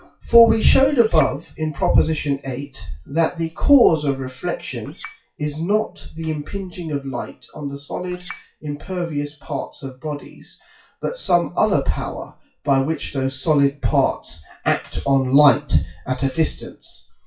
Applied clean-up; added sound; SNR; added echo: classical method WPE with log-MMSE.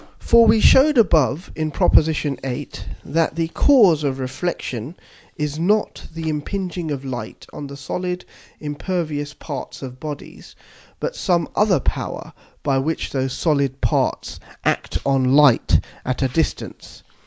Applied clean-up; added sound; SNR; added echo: none; none; none; none.